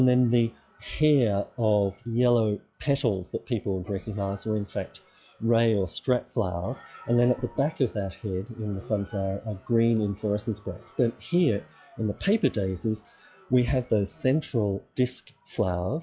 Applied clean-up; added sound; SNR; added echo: classical method log-MMSE.